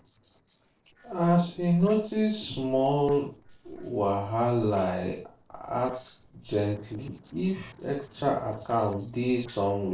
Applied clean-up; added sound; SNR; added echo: neural separator model SepFormer DNS4.